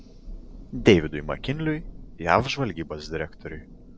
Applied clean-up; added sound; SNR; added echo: none; Thunder; 14 dB; none.